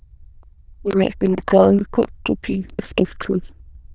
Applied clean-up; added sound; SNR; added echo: neural diffusion model UNIVERSE++.